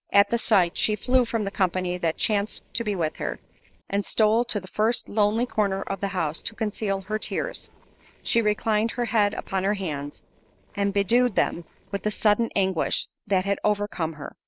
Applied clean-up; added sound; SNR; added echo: neural separator model SepFormer DNS4.